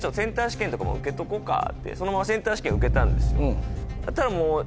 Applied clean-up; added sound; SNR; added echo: none; none; none; none.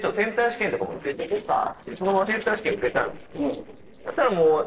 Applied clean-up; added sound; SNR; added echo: neural separator model SepFormer DNS4.